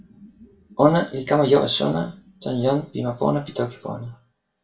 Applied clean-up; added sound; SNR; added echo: none; none; none; reverberation time 0.2 s.